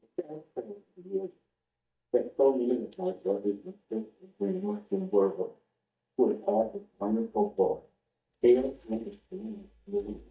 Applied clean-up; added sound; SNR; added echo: neural mask model DeepFilterNet 3.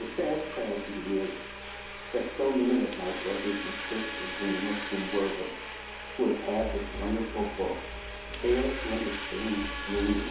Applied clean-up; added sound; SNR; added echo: none; Domestic sounds, home sounds; 7 dB; reverberation time 2.8 s.